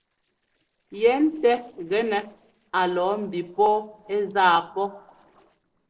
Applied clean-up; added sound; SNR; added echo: neural separator model SepFormer DNS4.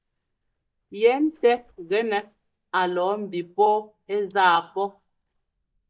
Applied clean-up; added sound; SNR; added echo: neural mask model DeepFilterNet 3.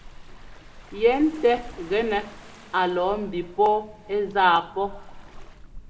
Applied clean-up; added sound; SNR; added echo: none; Waves, surf; 16 dB; reverberation time 1.5 s.